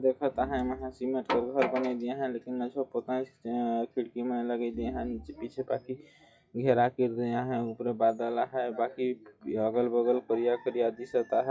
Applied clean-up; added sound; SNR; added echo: classical method log-MMSE.